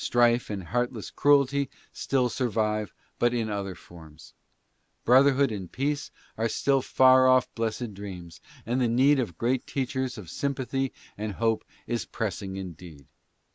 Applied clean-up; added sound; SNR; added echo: none; none; none; none.